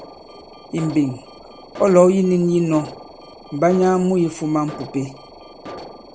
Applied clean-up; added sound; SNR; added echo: none; Alarm; 17 dB; none.